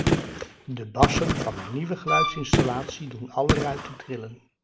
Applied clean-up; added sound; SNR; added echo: none; Gunshot, gunfire + Wind instrument, woodwind instrument; -3 dB; none.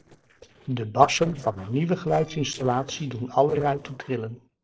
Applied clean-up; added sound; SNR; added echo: neural separator model SepFormer DNS4.